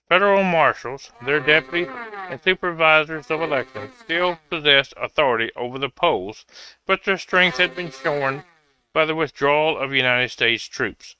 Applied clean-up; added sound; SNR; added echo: neural mask model RNNoise.